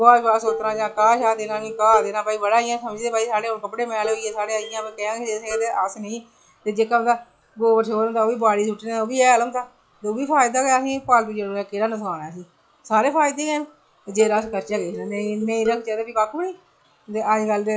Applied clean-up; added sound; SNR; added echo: classical method log-MMSE.